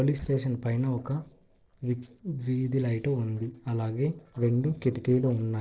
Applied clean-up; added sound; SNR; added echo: neural separator model SepFormer DNS4.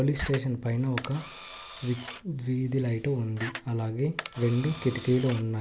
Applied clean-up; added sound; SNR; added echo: none; Camera; 12 dB; none.